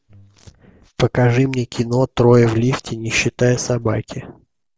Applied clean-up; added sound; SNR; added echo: none; none; none; none.